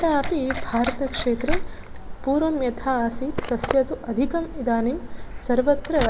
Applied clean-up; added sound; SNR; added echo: none; Liquid; 4 dB; none.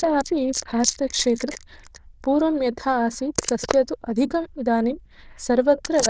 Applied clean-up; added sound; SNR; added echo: neural diffusion model UNIVERSE++.